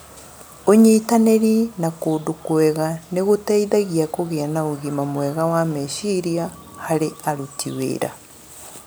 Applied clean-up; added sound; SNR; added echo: none; none; none; none.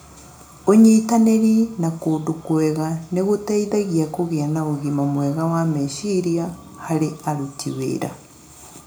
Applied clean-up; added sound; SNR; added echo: none; none; none; reverberation time 0.4 s.